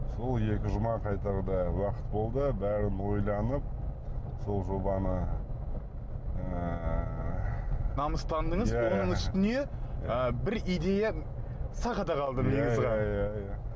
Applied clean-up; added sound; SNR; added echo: none; none; none; none.